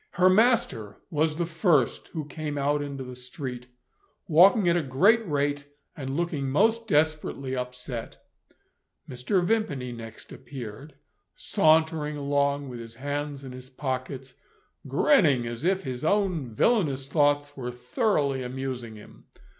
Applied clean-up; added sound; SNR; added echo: none; none; none; none.